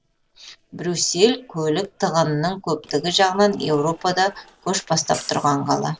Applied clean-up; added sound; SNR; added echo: neural separator model SepFormer DNS4.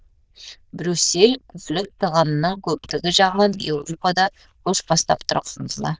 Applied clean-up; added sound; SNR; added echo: neural diffusion model UNIVERSE++.